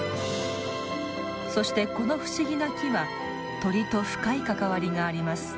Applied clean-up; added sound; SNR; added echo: none; Wind instrument, woodwind instrument; 12 dB; none.